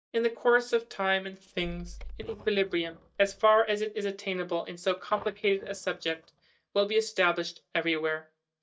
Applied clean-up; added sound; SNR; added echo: neural mask model DeepFilterNet 3.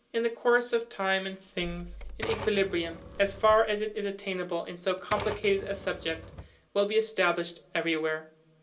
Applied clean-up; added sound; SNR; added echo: none; Typewriter; 13 dB; reverberation time 0.2 s.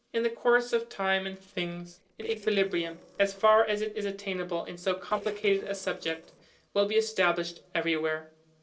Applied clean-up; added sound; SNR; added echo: neural separator model SepFormer DNS4.